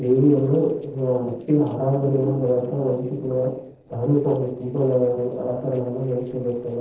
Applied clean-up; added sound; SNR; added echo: neural separator model SepFormer DNS4.